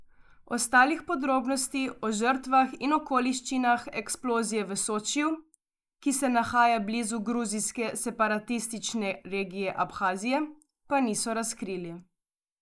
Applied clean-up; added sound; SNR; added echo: neural mask model Resemble Enhance denoiser.